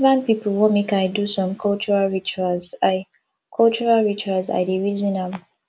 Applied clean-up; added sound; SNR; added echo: none; none; none; none.